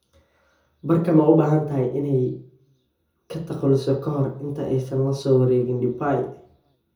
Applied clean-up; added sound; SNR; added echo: none; none; none; reverberation time 0.5 s.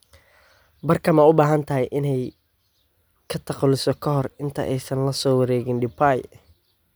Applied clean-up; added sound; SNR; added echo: none; none; none; none.